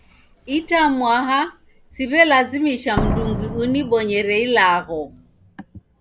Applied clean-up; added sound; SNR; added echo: none; Slam; 11 dB; none.